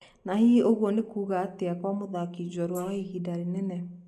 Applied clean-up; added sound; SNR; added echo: neural mask model Resemble Enhance denoiser.